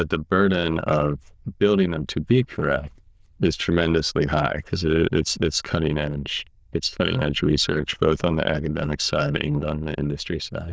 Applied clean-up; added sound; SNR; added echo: neural diffusion model UNIVERSE++.